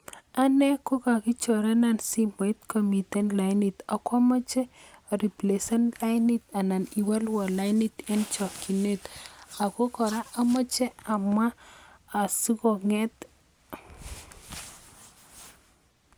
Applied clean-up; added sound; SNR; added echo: none; none; none; none.